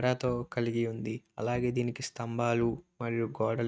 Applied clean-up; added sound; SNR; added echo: neural mask model RNNoise.